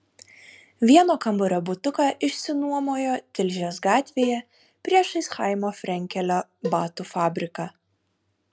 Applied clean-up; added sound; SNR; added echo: none; Cowbell; 14 dB; none.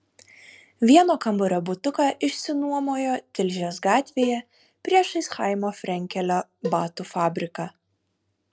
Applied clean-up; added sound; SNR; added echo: neural separator model SepFormer DNS4.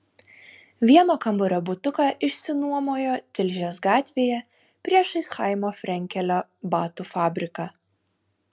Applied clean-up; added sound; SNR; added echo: none; none; none; none.